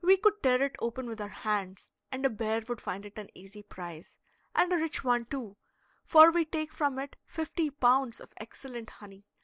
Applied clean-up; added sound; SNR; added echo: none; none; none; none.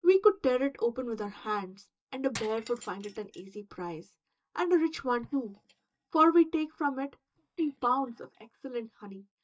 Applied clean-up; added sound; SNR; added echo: neural mask model DeepFilterNet 3.